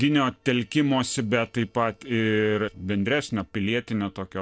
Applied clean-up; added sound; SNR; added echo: neural separator model SepFormer DNS4.